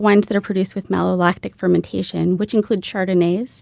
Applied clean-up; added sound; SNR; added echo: none; none; none; none.